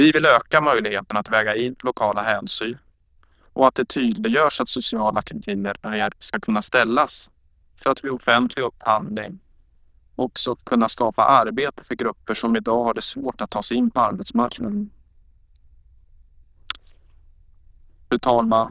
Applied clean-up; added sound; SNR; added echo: neural diffusion model UNIVERSE++.